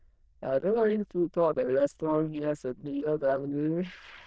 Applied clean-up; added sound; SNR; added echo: neural diffusion model UNIVERSE++.